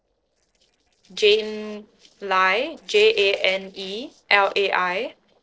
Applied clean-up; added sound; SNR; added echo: neural separator model SepFormer DNS4.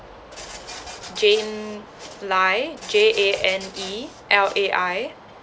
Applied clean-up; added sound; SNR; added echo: none; Printer; 17 dB; none.